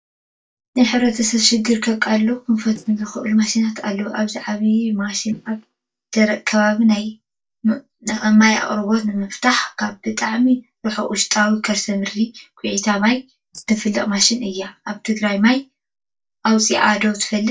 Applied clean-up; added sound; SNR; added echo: neural mask model DeepFilterNet 3.